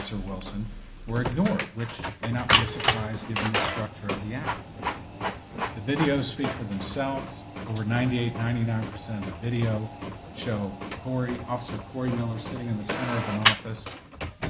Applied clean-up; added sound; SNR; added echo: none; Printer; 2 dB; none.